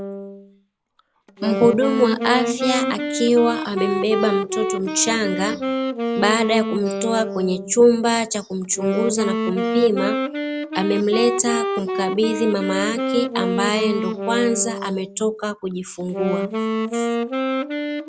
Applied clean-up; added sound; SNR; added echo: none; Wind instrument, woodwind instrument; 3 dB; none.